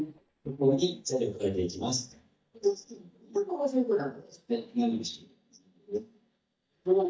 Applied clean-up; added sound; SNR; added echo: neural mask model DeepFilterNet 3.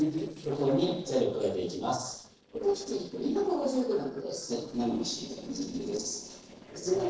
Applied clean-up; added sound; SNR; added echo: neural separator model SepFormer DNS4.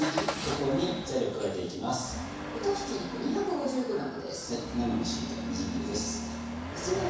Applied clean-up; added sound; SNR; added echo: none; Engine starting / Accelerating, revving, vroom / Motor vehicle (road); 5 dB; reverberation time 1.1 s.